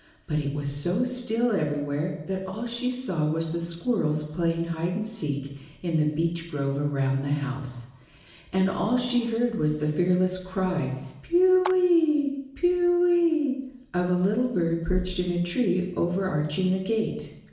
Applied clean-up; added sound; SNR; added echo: none; Clapping; 15 dB; reverberation time 0.9 s.